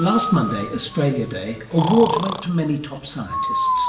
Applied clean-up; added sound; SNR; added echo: none; Breathing; 5 dB; reverberation time 0.8 s.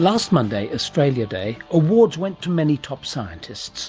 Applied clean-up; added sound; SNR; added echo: none; none; none; none.